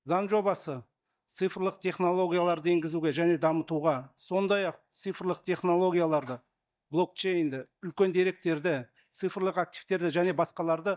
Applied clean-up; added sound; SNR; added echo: neural mask model DeepFilterNet 3.